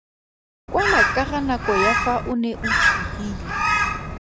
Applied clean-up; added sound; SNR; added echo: none; Bird; -4 dB; none.